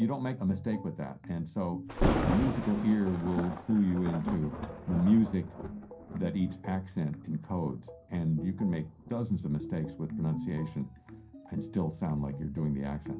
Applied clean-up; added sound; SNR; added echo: none; Thunder; 7 dB; reverberation time 0.3 s.